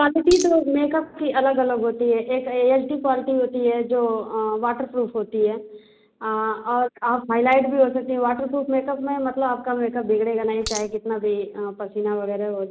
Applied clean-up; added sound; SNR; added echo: none; Coin (dropping); 10 dB; none.